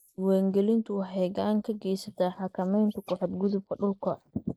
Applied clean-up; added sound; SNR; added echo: neural mask model Resemble Enhance denoiser.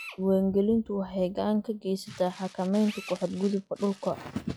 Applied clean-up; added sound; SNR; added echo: classical method log-MMSE.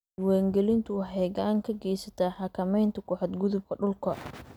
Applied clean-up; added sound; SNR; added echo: none; none; none; none.